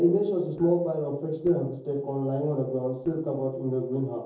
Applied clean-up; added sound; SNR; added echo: neural separator model SepFormer DNS4.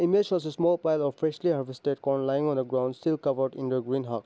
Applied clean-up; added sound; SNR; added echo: none; none; none; none.